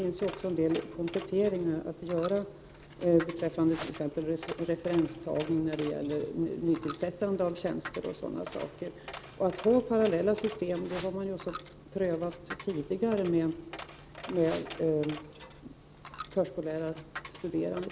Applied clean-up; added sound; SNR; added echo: none; Coin (dropping) + Whoosh, swoosh, swish; 16 dB; none.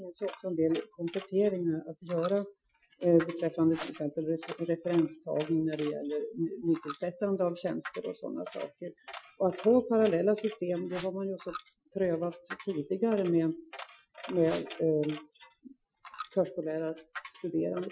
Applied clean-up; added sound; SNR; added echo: classical method Wiener filter.